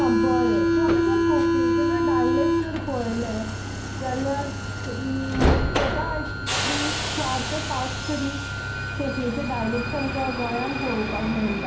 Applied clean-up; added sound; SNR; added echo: none; Subway, metro, underground; -5 dB; reverberation time 0.6 s.